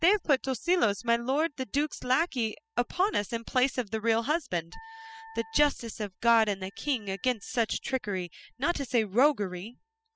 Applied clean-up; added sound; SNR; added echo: classical method spectral subtraction.